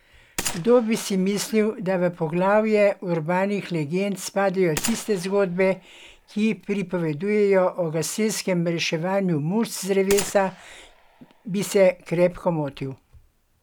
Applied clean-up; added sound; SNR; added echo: none; Gunshot, gunfire; 14 dB; none.